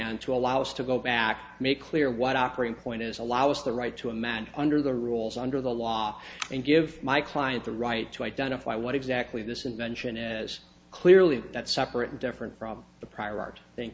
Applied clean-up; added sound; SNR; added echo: none; none; none; none.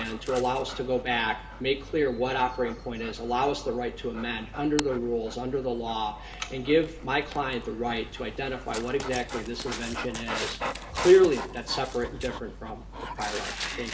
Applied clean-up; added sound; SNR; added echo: none; Dog; 10 dB; reverberation time 0.4 s.